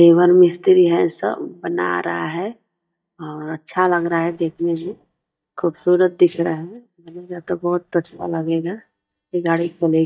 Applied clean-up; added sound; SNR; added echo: neural mask model DeepFilterNet 3.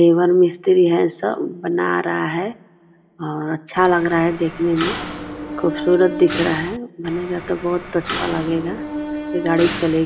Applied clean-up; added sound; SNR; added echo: none; Mechanisms; 9 dB; reverberation time 0.7 s.